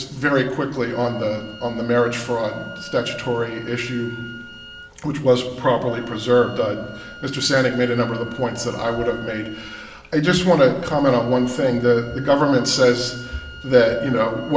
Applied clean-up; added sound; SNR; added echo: none; Wind instrument, woodwind instrument; 19 dB; reverberation time 0.8 s.